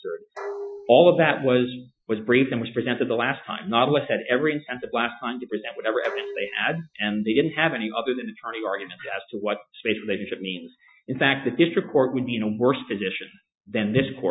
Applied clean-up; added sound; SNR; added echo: classical method Wiener filter.